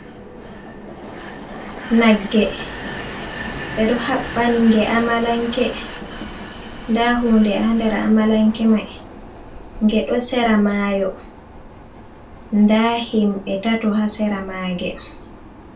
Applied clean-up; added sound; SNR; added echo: none; Vehicle; 11 dB; reverberation time 0.2 s.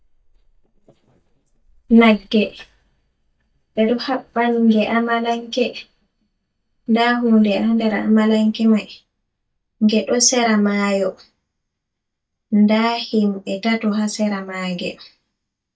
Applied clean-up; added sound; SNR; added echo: neural mask model DeepFilterNet 3.